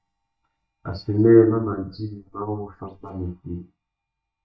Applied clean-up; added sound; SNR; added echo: neural mask model DeepFilterNet 3.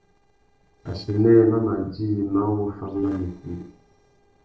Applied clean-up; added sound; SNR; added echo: neural separator model SepFormer DNS4.